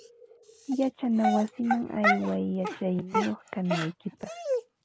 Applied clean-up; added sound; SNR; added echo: none; Dog; 3 dB; none.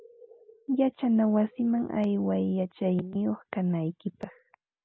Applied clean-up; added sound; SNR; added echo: none; none; none; none.